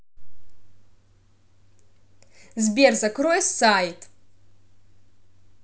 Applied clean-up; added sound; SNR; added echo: none; none; none; none.